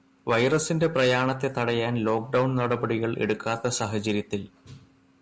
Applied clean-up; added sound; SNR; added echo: none; none; none; none.